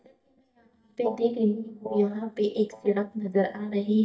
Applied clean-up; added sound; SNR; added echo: neural mask model DeepFilterNet 3.